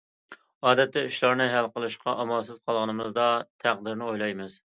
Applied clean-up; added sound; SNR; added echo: none; none; none; none.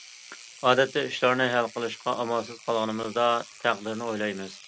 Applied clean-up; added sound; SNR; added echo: none; Engine / Domestic sounds, home sounds; 20 dB; none.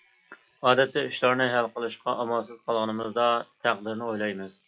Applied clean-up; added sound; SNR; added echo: classical method log-MMSE.